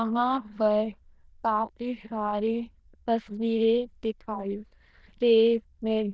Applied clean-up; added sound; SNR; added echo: neural diffusion model UNIVERSE++.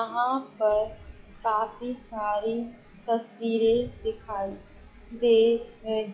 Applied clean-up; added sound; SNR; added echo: classical method log-MMSE.